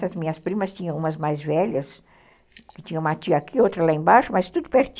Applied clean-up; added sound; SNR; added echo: none; Bell; 11 dB; none.